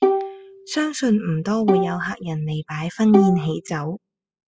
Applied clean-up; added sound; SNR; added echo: classical method spectral subtraction.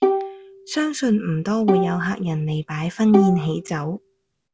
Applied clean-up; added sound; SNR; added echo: none; Bowed string instrument; 3 dB; none.